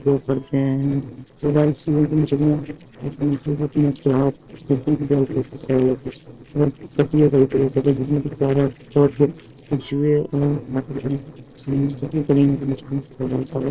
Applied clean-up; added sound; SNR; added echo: neural separator model SepFormer DNS4.